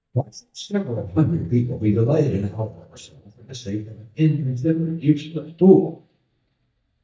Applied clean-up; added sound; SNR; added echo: neural mask model DeepFilterNet 3.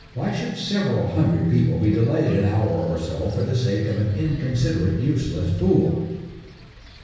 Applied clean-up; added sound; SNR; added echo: none; Wind; 20 dB; reverberation time 1.0 s.